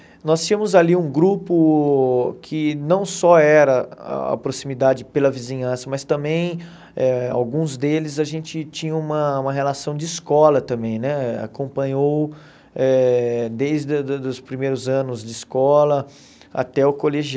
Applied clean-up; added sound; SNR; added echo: none; none; none; none.